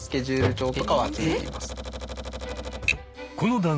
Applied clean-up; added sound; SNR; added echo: none; Typewriter; 5 dB; none.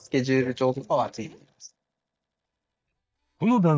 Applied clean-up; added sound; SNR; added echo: neural mask model DeepFilterNet 3.